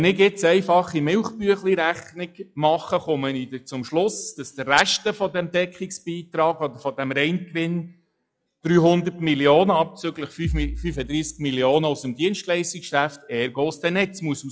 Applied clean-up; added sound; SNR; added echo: classical method log-MMSE.